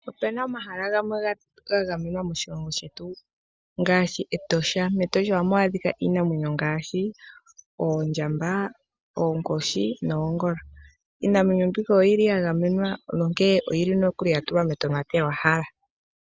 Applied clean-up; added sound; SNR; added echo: none; none; none; none.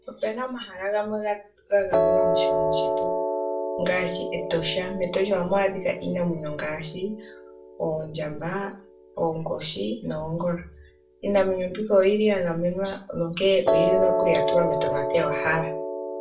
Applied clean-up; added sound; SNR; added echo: none; Piano; 2 dB; reverberation time 0.3 s.